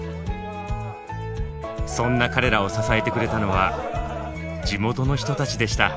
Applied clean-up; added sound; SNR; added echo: none; none; none; none.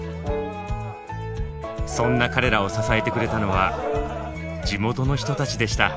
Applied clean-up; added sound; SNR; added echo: none; Brass instrument; 13 dB; none.